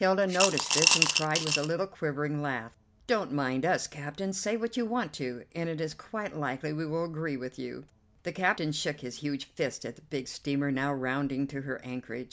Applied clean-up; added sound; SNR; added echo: none; Coin (dropping) / Glass; -4 dB; none.